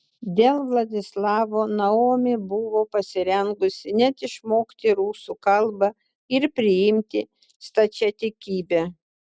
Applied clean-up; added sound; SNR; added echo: none; none; none; none.